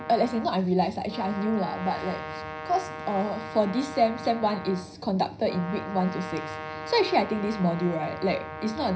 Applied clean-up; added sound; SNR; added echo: none; Brass instrument; 11 dB; reverberation time 0.4 s.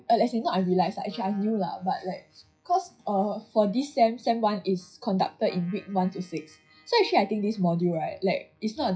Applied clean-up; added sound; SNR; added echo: classical method WPE with log-MMSE.